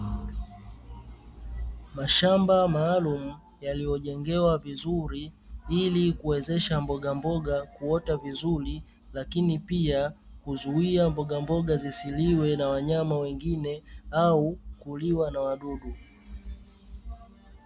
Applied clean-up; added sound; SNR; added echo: none; none; none; none.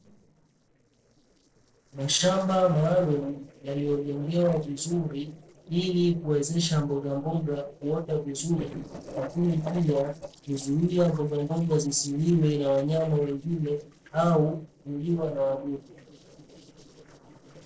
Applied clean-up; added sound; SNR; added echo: neural separator model SepFormer DNS4.